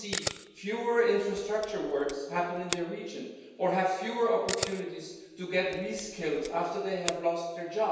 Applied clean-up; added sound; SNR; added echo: none; Camera; 10 dB; reverberation time 1.2 s.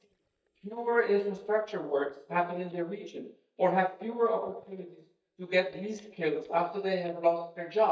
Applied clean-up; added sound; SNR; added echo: neural mask model DeepFilterNet 3.